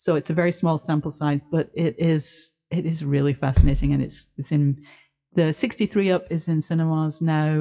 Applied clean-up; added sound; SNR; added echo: classical method WPE with log-MMSE.